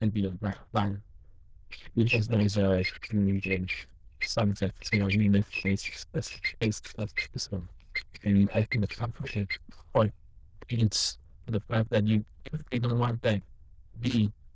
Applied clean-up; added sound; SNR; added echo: neural diffusion model UNIVERSE++.